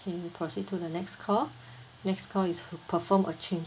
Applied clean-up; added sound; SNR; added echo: none; none; none; none.